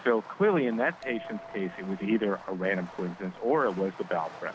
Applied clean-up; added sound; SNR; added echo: none; Bell + Fireworks; 17 dB; none.